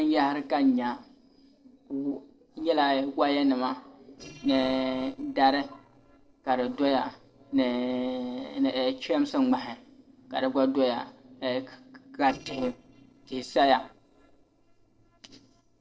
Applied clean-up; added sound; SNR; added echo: neural separator model SepFormer DNS4.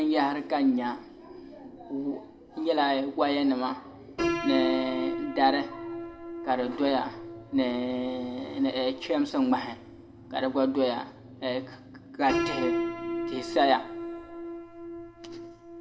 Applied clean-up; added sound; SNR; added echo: none; Piano; 7 dB; reverberation time 1.3 s.